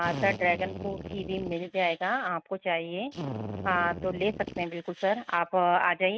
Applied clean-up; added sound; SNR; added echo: neural mask model RNNoise.